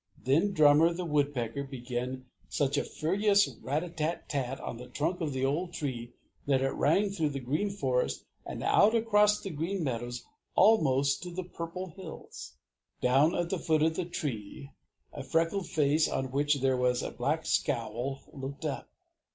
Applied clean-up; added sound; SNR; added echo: none; none; none; none.